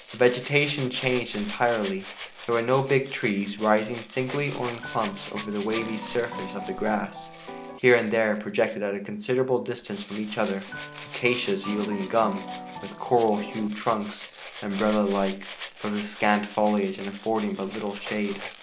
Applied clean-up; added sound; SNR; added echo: none; Piano + Rattle (instrument); 11 dB; none.